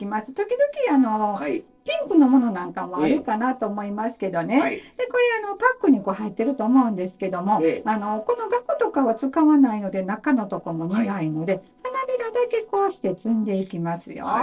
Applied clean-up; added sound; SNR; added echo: neural separator model SepFormer DNS4.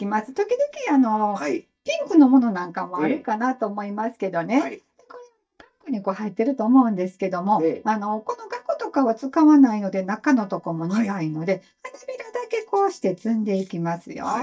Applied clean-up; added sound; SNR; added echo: neural mask model DeepFilterNet 3.